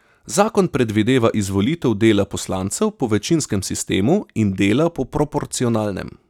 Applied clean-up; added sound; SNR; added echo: none; none; none; none.